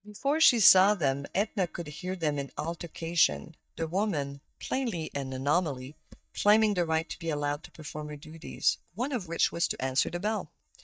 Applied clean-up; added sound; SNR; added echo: neural mask model DeepFilterNet 3.